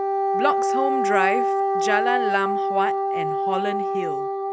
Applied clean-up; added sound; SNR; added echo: none; Wind instrument, woodwind instrument; -4 dB; none.